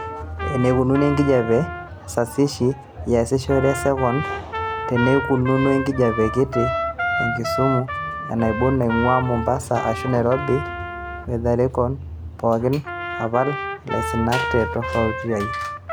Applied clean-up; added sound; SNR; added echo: none; Trumpet; 7 dB; none.